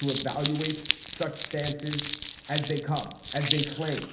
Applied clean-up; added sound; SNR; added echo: none; Crumpling, crinkling; 3 dB; reverberation time 1.0 s.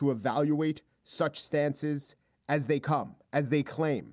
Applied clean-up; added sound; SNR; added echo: none; none; none; none.